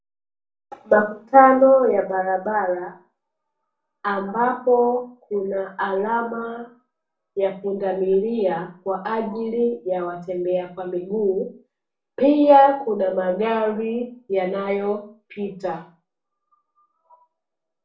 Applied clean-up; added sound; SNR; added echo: none; none; none; reverberation time 0.3 s.